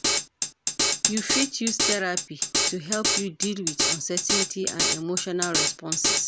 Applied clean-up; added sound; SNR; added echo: none; Drum kit; -4 dB; none.